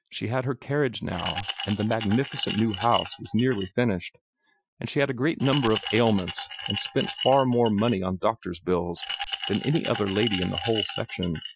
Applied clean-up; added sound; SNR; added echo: classical method Wiener filter.